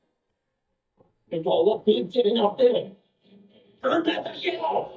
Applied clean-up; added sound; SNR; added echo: neural mask model DeepFilterNet 3.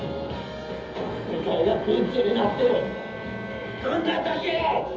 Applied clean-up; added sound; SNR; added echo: none; Bowed string instrument; 17 dB; reverberation time 0.7 s.